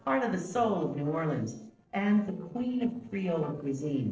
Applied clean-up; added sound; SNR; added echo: neural separator model SepFormer DNS4.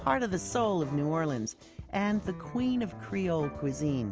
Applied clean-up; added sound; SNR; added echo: none; none; none; none.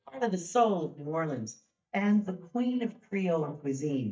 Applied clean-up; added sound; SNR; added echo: neural mask model DeepFilterNet 3.